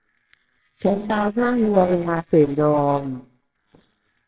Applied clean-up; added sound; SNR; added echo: neural separator model SepFormer WHAMR!.